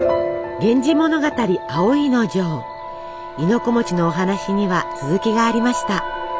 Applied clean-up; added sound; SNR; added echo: none; none; none; none.